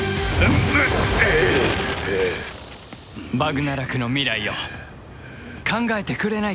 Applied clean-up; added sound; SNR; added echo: none; none; none; none.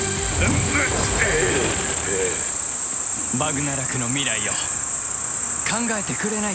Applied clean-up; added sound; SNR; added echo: none; Cricket; -2 dB; none.